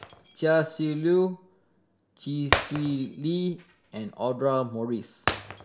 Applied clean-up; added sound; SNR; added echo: none; Shatter; 7 dB; none.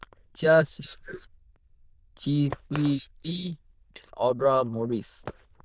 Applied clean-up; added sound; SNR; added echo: neural diffusion model UNIVERSE++.